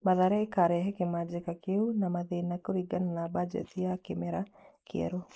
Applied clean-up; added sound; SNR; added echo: neural mask model Resemble Enhance denoiser.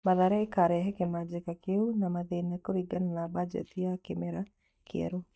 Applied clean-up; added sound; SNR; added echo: neural mask model DeepFilterNet 3.